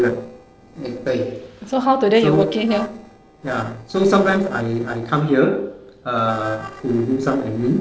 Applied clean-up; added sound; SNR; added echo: neural separator model SepFormer DNS4.